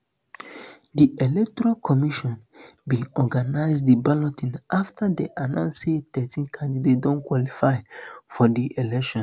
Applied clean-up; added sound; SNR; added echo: none; none; none; none.